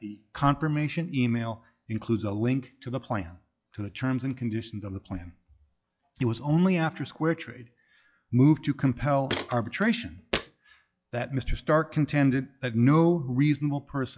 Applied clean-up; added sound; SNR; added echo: classical method log-MMSE.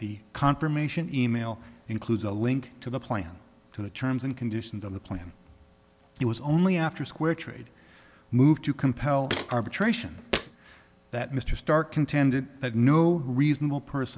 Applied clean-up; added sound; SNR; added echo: none; Walk, footsteps; 8 dB; none.